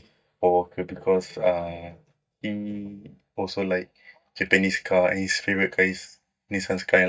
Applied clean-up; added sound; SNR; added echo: neural mask model DeepFilterNet 3.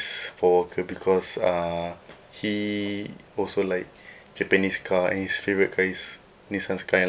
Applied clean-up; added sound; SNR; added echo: none; none; none; none.